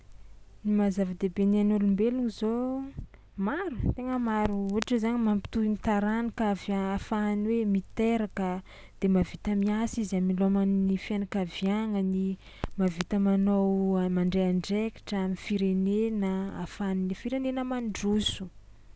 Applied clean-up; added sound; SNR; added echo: none; Crackle; 19 dB; none.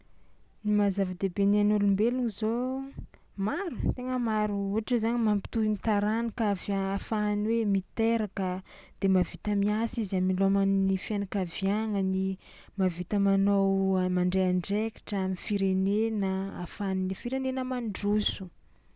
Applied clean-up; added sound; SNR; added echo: none; none; none; none.